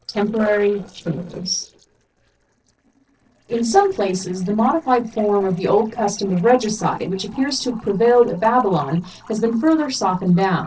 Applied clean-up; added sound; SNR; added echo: neural separator model SepFormer DNS4.